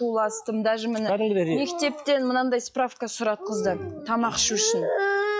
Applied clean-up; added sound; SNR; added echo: classical method log-MMSE.